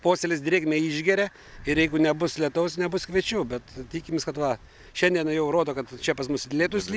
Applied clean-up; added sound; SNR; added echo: none; none; none; none.